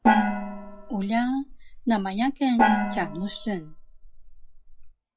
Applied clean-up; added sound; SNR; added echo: classical method log-MMSE.